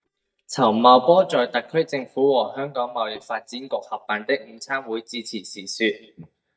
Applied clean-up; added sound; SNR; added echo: neural mask model DeepFilterNet 3.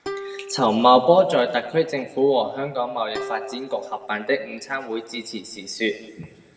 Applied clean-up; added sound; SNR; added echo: none; Plucked string instrument; 17 dB; reverberation time 1.1 s.